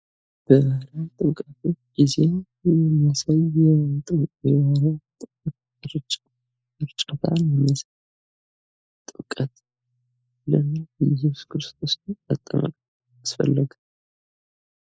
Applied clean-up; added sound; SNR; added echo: neural mask model Resemble Enhance denoiser.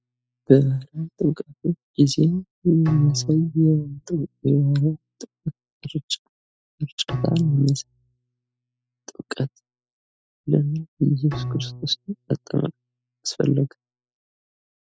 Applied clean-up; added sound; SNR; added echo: classical method spectral subtraction.